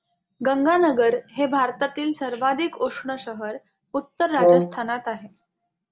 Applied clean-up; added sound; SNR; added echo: none; Brass instrument; -3 dB; none.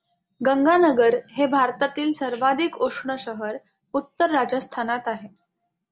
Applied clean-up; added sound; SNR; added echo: none; none; none; none.